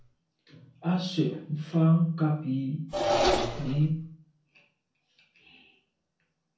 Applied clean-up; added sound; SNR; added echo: none; Engine; 5 dB; reverberation time 0.6 s.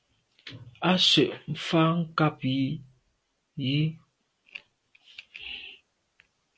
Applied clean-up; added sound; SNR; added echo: none; none; none; none.